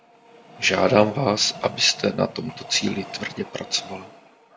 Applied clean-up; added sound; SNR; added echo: none; Train; 18 dB; none.